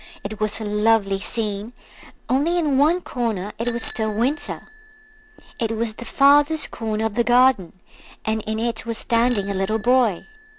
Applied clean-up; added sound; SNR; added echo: none; Bicycle bell; 9 dB; none.